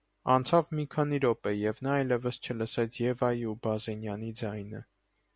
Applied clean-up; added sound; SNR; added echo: none; none; none; none.